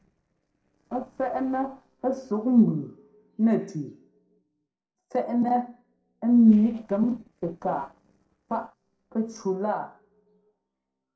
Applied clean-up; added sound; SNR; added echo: neural separator model SepFormer DNS4.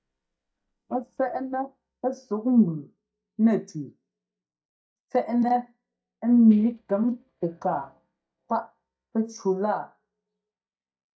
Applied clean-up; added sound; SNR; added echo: neural mask model DeepFilterNet 3.